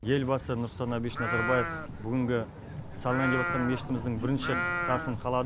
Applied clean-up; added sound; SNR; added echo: none; Livestock, farm animals, working animals; 4 dB; none.